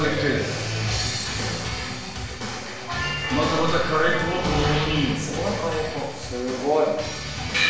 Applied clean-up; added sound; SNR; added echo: none; Bell; 9 dB; reverberation time 0.9 s.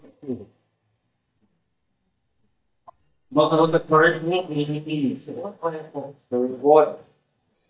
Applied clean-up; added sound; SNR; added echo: neural mask model DeepFilterNet 3.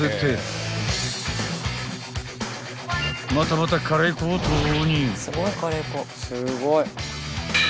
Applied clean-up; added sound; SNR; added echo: none; none; none; none.